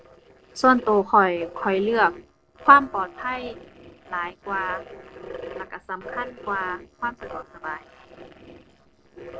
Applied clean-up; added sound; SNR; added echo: neural separator model SepFormer DNS4.